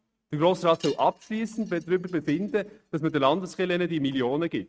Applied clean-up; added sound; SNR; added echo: neural mask model RNNoise.